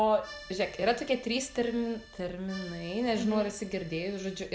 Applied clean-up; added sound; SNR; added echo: none; Accordion; 18 dB; none.